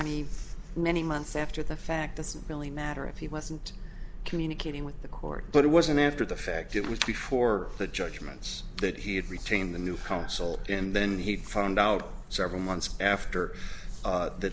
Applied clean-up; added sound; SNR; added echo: none; none; none; none.